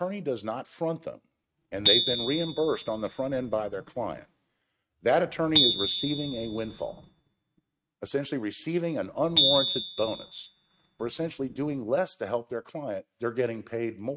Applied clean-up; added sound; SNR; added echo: neural mask model RNNoise.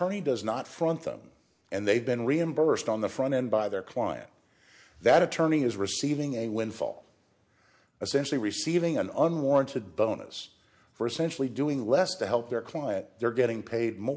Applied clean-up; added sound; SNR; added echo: none; none; none; none.